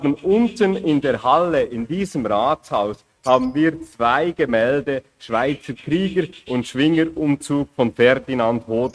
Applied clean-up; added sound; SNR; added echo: neural mask model RNNoise.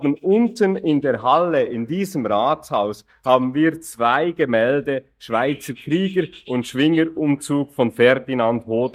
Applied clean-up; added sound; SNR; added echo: neural mask model DeepFilterNet 3.